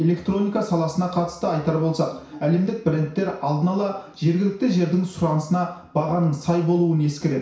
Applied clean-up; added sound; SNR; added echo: none; none; none; reverberation time 0.6 s.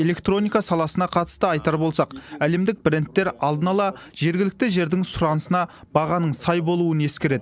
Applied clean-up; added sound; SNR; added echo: none; none; none; none.